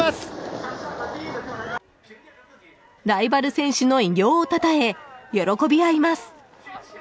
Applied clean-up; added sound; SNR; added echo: none; none; none; none.